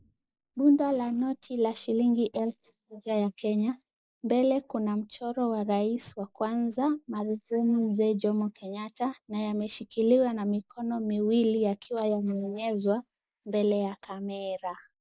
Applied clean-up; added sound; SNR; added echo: neural mask model Resemble Enhance denoiser.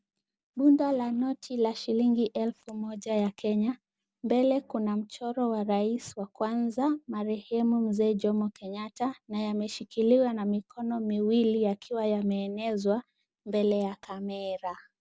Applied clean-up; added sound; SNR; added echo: none; none; none; none.